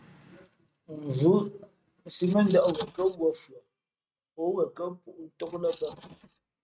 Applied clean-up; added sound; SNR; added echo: neural mask model RNNoise.